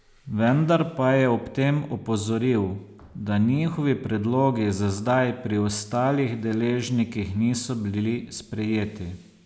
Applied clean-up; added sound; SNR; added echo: none; none; none; none.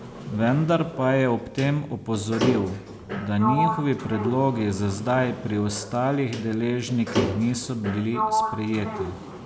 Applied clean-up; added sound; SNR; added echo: none; Sliding door; 6 dB; none.